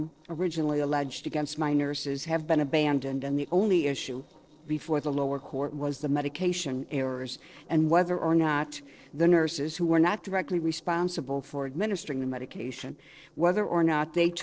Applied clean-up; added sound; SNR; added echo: neural separator model SepFormer DNS4.